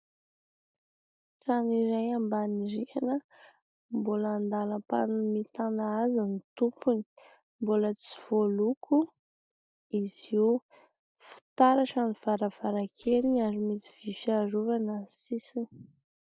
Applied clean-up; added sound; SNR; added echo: neural mask model DeepFilterNet 3.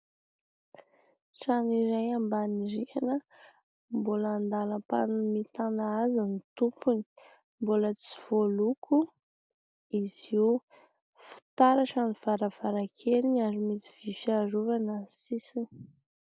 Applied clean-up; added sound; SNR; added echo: none; none; none; none.